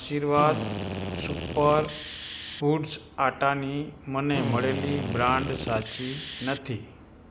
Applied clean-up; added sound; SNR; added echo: none; Drill; 7 dB; none.